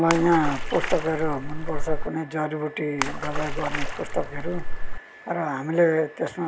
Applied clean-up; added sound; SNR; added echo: none; Splash, splatter; -1 dB; none.